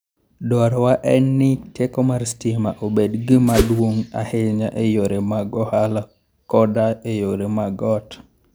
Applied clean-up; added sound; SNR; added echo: none; Whoosh, swoosh, swish; 0 dB; none.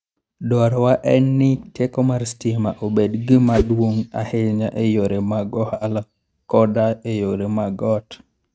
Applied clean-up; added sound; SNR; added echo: neural mask model RNNoise.